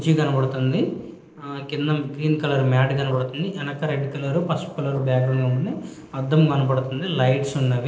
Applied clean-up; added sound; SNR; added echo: neural separator model SepFormer DNS4.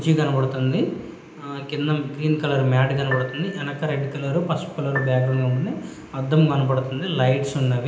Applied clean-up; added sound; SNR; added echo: none; Piano; 13 dB; reverberation time 0.9 s.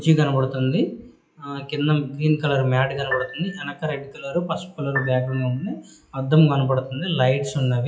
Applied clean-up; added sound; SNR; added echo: classical method WPE with log-MMSE.